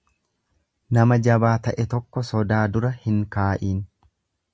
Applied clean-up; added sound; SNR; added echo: none; none; none; none.